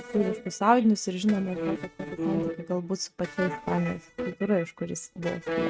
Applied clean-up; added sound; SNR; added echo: neural mask model RNNoise.